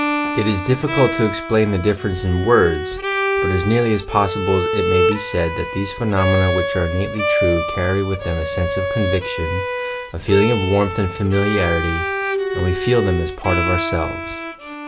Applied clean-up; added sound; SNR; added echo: none; Bowed string instrument; 3 dB; reverberation time 0.2 s.